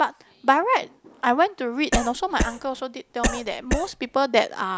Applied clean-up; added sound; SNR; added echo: none; Cough; 4 dB; none.